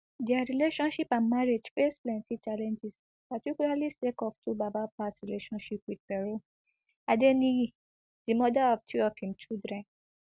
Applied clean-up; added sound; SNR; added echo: none; none; none; none.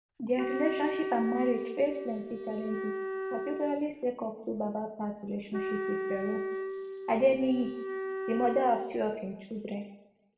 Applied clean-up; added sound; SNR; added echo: none; Wind instrument, woodwind instrument; 4 dB; reverberation time 0.8 s.